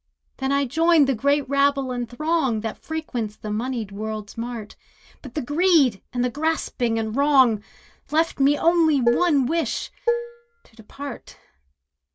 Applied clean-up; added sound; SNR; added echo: none; Dishes, pots, and pans; 4 dB; none.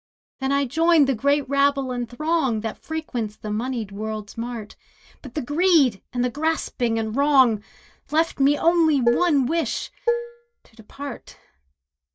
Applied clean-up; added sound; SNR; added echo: neural mask model DeepFilterNet 3.